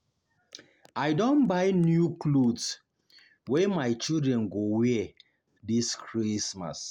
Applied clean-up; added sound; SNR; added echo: none; none; none; none.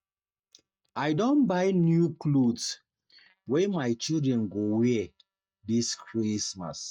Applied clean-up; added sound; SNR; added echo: neural mask model DeepFilterNet 3.